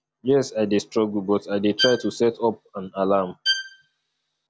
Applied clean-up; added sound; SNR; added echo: none; Bowed string instrument; 6 dB; none.